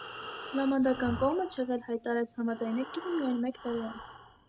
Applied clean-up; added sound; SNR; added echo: none; Breathing; 13 dB; none.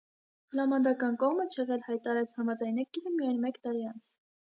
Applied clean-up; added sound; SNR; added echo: none; none; none; none.